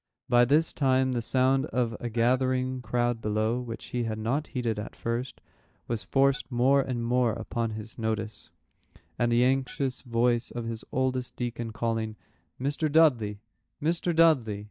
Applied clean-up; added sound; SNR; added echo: neural mask model DeepFilterNet 3.